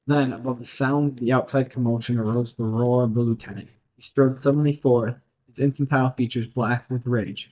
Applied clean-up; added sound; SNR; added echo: neural mask model DeepFilterNet 3.